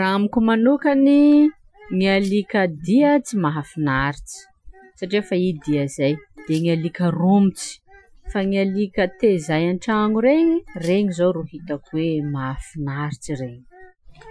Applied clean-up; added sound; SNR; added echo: classical method Wiener filter.